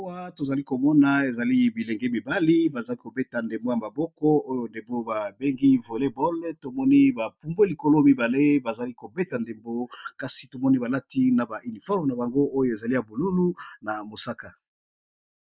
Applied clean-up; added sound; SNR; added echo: neural mask model Resemble Enhance denoiser.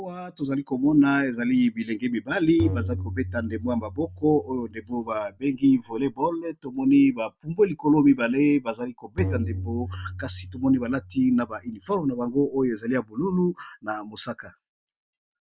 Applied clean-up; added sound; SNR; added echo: none; Tabla; 9 dB; none.